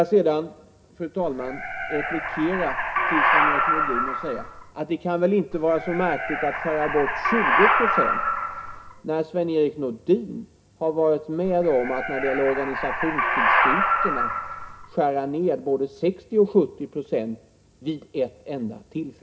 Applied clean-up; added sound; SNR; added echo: none; Animal; -1 dB; reverberation time 0.3 s.